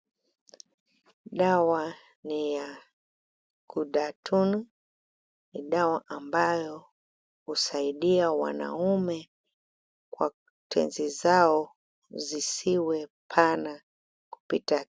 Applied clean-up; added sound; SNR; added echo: none; none; none; none.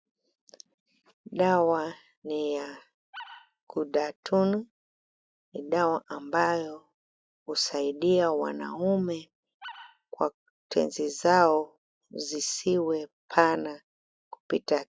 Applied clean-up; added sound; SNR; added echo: classical method log-MMSE.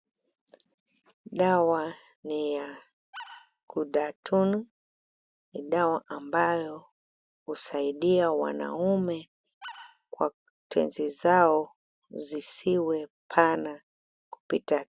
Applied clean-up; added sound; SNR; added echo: none; Animal; 18 dB; none.